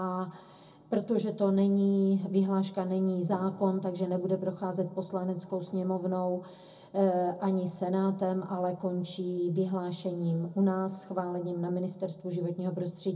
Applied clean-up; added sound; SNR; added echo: none; none; none; reverberation time 0.4 s.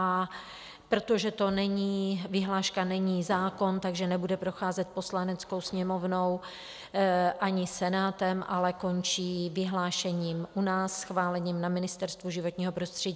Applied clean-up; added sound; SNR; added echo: none; none; none; none.